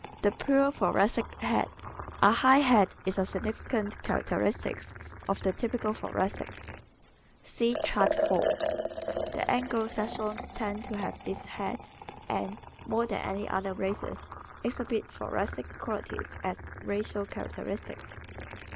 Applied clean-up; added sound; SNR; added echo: none; Liquid; 8 dB; none.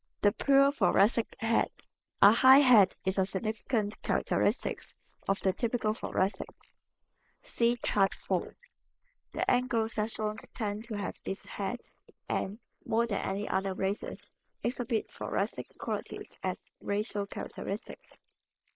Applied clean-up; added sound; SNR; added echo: neural mask model Resemble Enhance denoiser.